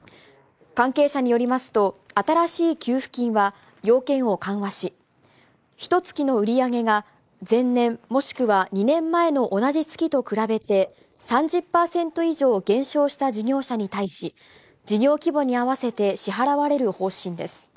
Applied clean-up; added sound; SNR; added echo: neural mask model Resemble Enhance denoiser.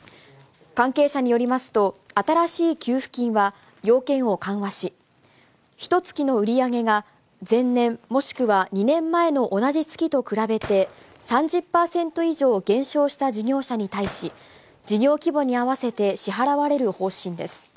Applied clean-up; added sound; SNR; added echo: none; Gunshot, gunfire; 20 dB; none.